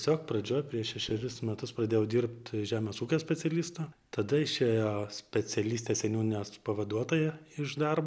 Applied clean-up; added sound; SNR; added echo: none; none; none; none.